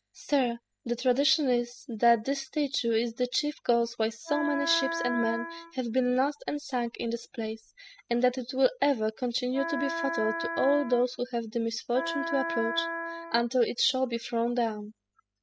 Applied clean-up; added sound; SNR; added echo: classical method spectral subtraction.